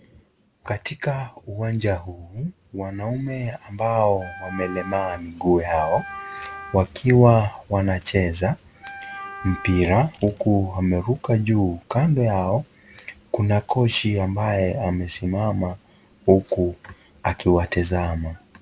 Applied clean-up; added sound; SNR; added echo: none; Wind instrument, woodwind instrument; 15 dB; none.